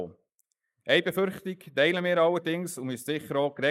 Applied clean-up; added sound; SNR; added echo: neural mask model Resemble Enhance denoiser.